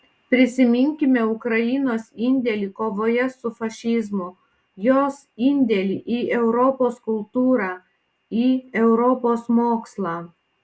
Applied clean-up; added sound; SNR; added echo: none; none; none; none.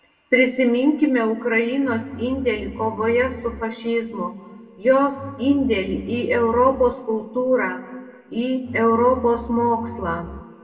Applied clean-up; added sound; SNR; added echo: none; Bowed string instrument; 16 dB; reverberation time 1.4 s.